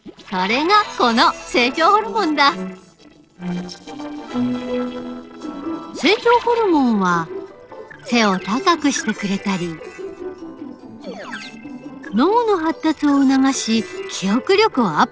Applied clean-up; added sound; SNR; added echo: neural separator model SepFormer DNS4.